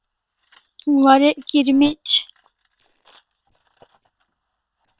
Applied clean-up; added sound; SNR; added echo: neural separator model SepFormer WHAM!.